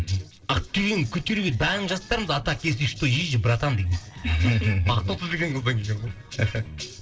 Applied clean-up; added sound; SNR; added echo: neural separator model SepFormer DNS4.